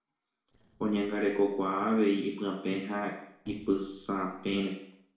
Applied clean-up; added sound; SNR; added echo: neural separator model SepFormer DNS4.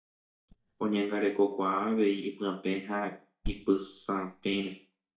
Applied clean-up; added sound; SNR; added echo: neural mask model DeepFilterNet 3.